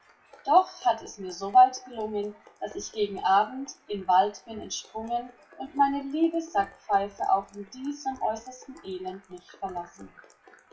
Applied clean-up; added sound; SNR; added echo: classical method WPE with log-MMSE.